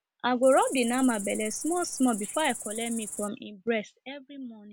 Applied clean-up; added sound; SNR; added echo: none; Cricket; 10 dB; none.